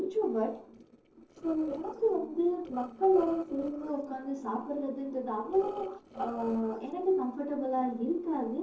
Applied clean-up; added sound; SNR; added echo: neural separator model SepFormer DNS4.